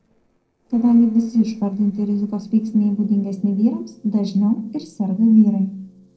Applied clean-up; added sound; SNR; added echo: neural separator model SepFormer DNS4.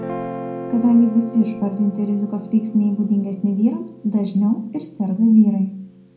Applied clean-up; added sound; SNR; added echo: none; Guitar; 15 dB; reverberation time 0.5 s.